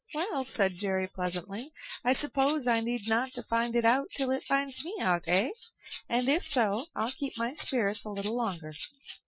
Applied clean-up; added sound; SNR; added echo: classical method Wiener filter.